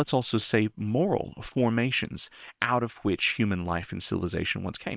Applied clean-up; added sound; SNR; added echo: neural separator model SepFormer WHAM!.